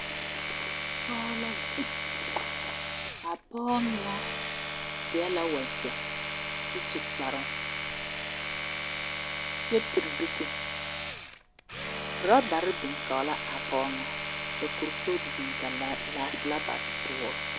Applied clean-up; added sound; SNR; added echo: none; Domestic sounds, home sounds; -2 dB; none.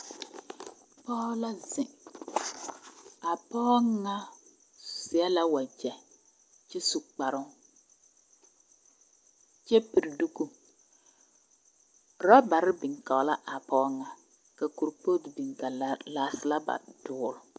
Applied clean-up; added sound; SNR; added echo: none; none; none; none.